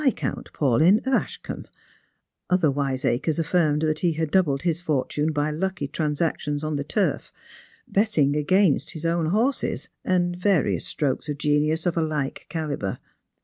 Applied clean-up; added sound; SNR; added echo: none; none; none; none.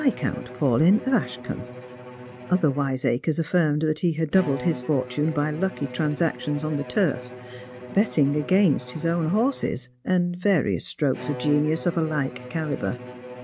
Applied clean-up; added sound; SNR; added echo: none; Bowed string instrument; 14 dB; none.